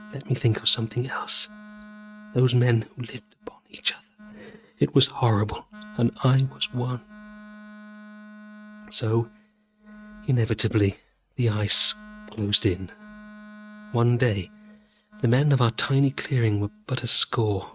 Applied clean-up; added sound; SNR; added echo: neural mask model RNNoise.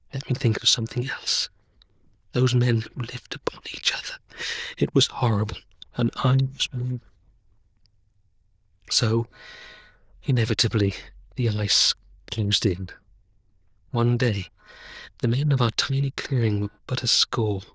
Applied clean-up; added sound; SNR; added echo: neural diffusion model UNIVERSE++.